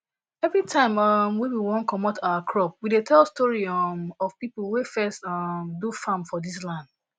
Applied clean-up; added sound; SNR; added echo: none; none; none; none.